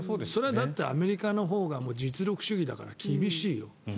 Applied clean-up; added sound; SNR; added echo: none; none; none; none.